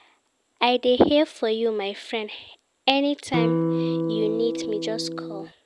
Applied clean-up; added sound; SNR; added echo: none; Electric guitar; 1 dB; none.